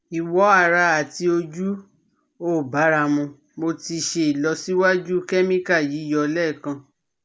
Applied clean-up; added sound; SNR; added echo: none; none; none; none.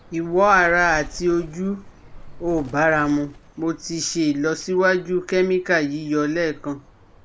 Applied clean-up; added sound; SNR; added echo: none; Bird; 19 dB; none.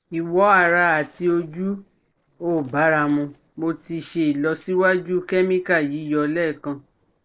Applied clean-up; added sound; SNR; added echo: neural separator model SepFormer DNS4.